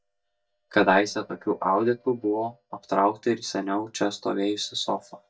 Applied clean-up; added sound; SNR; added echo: neural mask model DeepFilterNet 3.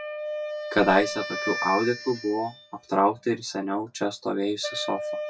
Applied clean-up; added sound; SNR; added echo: classical method WPE with log-MMSE.